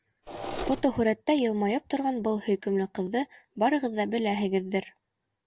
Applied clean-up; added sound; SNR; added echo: none; Mechanisms; 9 dB; none.